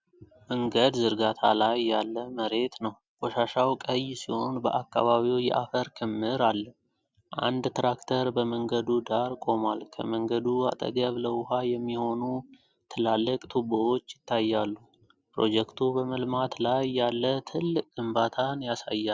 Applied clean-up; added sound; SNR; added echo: none; none; none; none.